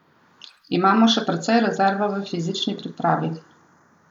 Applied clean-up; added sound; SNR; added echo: neural mask model Resemble Enhance denoiser.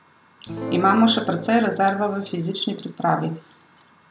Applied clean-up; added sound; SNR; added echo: none; Acoustic guitar / Strum; 11 dB; none.